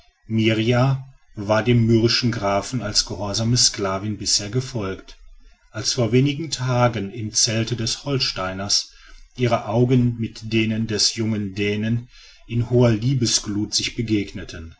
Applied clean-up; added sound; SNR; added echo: none; none; none; none.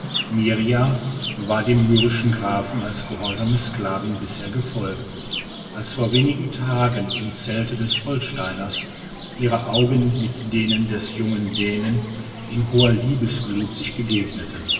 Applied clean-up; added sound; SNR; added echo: none; Chirp, tweet; 9 dB; reverberation time 2.6 s.